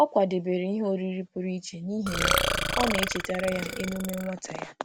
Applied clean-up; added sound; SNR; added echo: none; Burping, eructation; 0 dB; none.